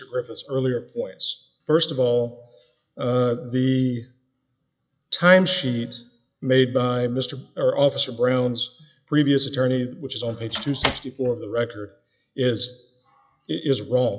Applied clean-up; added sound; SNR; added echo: classical method log-MMSE.